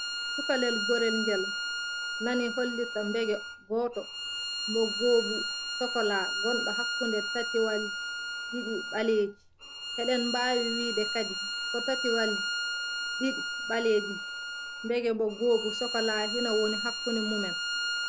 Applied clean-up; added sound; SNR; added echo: none; Bowed string instrument; 2 dB; none.